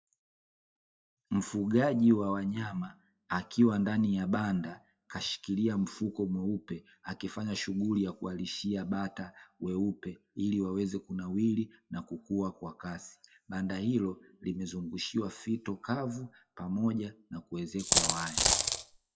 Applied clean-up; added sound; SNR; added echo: classical method WPE with log-MMSE.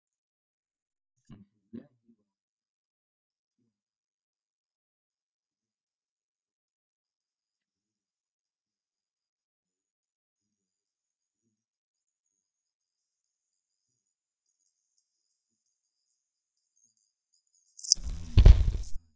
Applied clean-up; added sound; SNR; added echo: neural mask model DeepFilterNet 3.